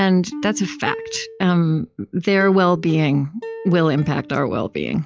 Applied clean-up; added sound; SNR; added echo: classical method log-MMSE.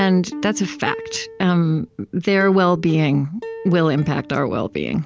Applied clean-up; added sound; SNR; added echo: none; Plucked string instrument; 16 dB; none.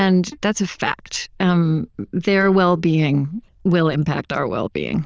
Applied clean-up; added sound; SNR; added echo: neural diffusion model UNIVERSE++.